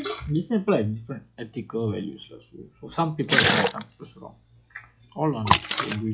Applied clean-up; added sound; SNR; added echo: classical method log-MMSE.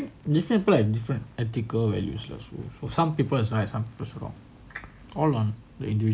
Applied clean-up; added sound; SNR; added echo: none; none; none; none.